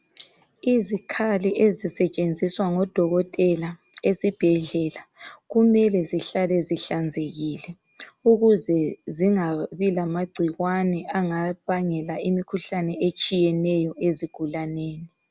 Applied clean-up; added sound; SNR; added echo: none; none; none; none.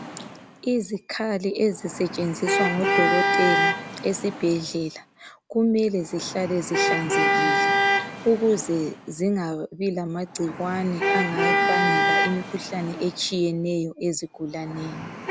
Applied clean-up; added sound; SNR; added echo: none; Traffic noise, roadway noise / Vehicle horn, car horn, honking; 0 dB; none.